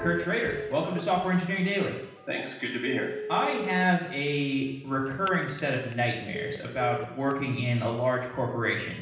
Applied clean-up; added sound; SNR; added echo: none; Telephone; 13 dB; reverberation time 0.9 s.